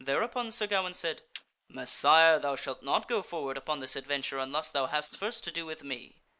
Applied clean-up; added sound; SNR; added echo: neural mask model Resemble Enhance denoiser.